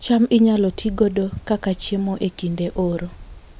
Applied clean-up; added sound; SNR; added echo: none; Wind; 18 dB; none.